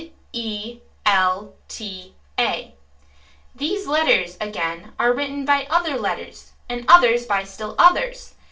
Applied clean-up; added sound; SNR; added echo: none; none; none; reverberation time 0.2 s.